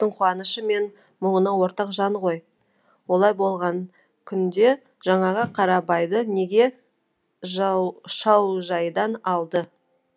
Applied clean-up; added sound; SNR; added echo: none; none; none; none.